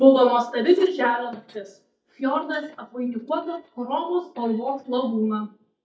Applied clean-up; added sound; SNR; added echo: neural mask model DeepFilterNet 3.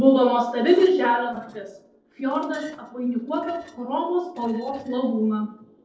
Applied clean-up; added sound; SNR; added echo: neural separator model SepFormer DNS4.